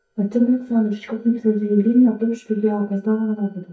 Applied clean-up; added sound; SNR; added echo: neural mask model DeepFilterNet 3.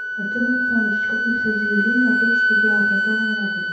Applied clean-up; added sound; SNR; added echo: none; Wind instrument, woodwind instrument; -4 dB; reverberation time 0.8 s.